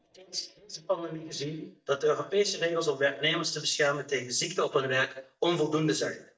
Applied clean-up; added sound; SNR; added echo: neural mask model DeepFilterNet 3.